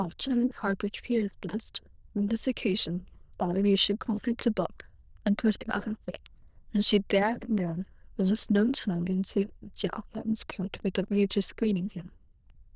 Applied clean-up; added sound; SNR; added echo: neural diffusion model UNIVERSE++.